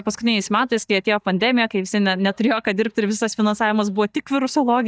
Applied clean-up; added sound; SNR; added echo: neural mask model DeepFilterNet 3.